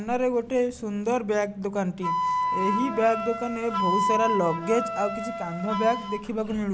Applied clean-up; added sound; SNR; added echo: none; Wind instrument, woodwind instrument; 3 dB; none.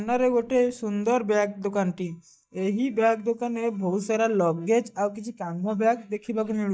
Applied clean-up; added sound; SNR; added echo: neural mask model DeepFilterNet 3.